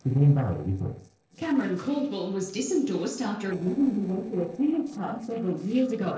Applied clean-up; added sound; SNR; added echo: neural separator model SepFormer DNS4.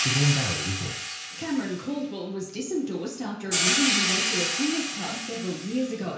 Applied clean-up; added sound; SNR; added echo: none; Hi-hat; 0 dB; reverberation time 0.5 s.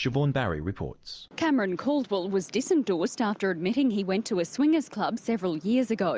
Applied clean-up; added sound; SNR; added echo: none; none; none; none.